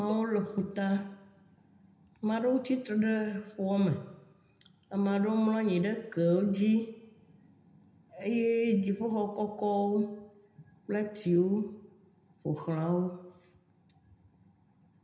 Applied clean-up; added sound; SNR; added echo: none; Cowbell; 19 dB; reverberation time 0.7 s.